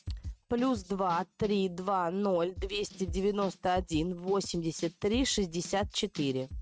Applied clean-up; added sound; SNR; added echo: neural mask model RNNoise.